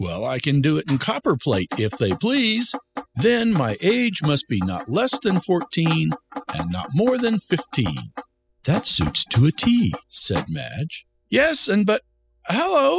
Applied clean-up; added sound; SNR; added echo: classical method spectral subtraction.